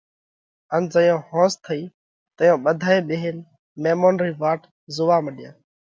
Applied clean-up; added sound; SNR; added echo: none; none; none; none.